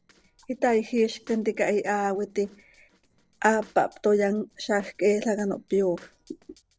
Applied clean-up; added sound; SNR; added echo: neural separator model SepFormer DNS4.